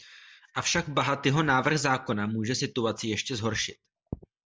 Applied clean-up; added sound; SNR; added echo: none; none; none; none.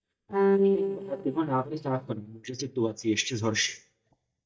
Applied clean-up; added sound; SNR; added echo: neural mask model DeepFilterNet 3.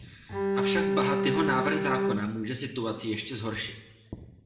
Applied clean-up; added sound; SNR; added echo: none; Bowed string instrument; -3 dB; reverberation time 0.9 s.